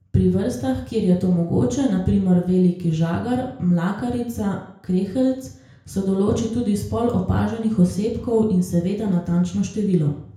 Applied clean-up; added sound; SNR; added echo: none; none; none; reverberation time 0.5 s.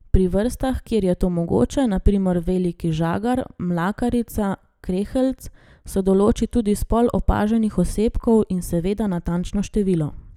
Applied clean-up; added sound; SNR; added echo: none; none; none; none.